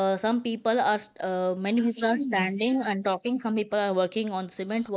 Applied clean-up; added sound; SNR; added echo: neural mask model Resemble Enhance denoiser.